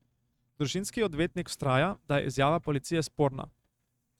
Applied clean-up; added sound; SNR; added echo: neural mask model RNNoise.